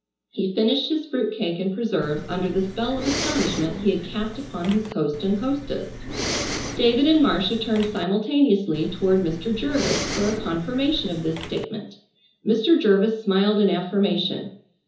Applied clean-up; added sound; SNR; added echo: none; Respiratory sounds; 8 dB; reverberation time 0.6 s.